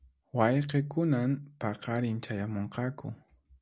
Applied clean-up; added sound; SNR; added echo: none; none; none; none.